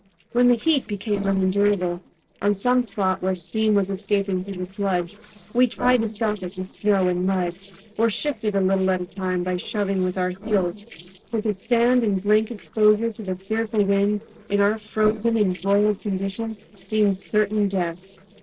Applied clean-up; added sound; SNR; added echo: neural separator model SepFormer DNS4.